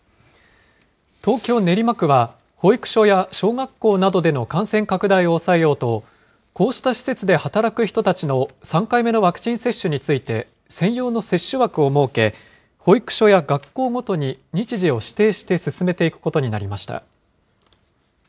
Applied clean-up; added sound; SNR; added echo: none; none; none; none.